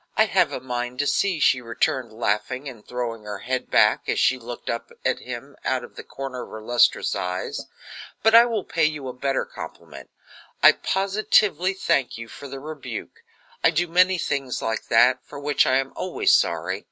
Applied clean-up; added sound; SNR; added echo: none; none; none; none.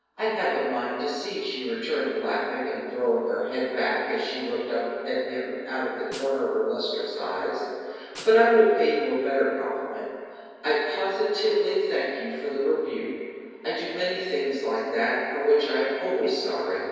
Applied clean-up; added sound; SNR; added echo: neural separator model SepFormer DNS4.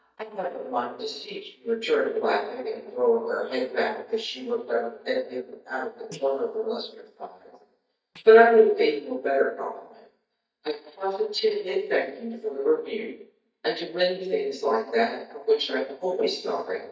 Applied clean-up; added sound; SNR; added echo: neural mask model DeepFilterNet 3.